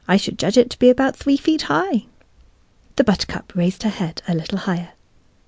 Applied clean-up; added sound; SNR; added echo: none; none; none; none.